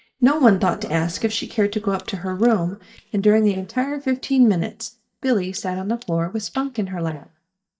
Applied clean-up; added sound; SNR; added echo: neural mask model DeepFilterNet 3.